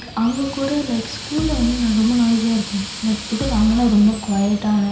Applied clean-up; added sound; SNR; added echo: none; Drill + Bass drum; 10 dB; none.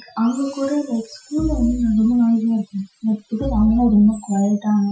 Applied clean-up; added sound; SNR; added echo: classical method Wiener filter.